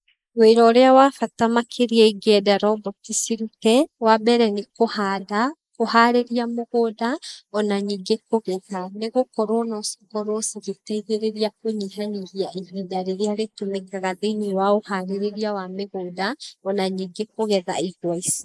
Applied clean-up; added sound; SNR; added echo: neural mask model Resemble Enhance denoiser.